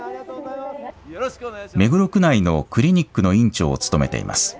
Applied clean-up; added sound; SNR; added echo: none; none; none; none.